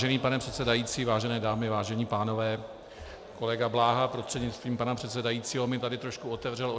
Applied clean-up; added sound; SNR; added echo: none; none; none; none.